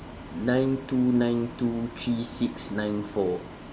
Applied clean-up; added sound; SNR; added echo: none; Bus; 14 dB; none.